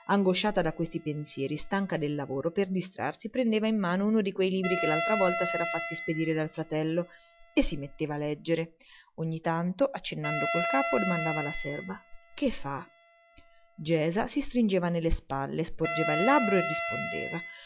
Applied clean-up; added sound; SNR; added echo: classical method log-MMSE.